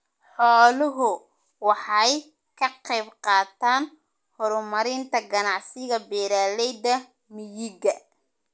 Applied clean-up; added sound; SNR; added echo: none; none; none; none.